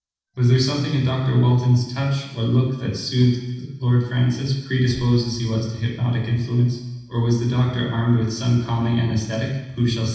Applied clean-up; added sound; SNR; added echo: neural separator model SepFormer DNS4.